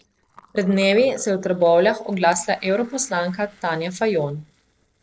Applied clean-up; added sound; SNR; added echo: neural separator model SepFormer DNS4.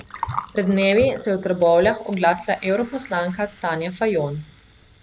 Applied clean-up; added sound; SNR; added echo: none; Gurgling; 16 dB; none.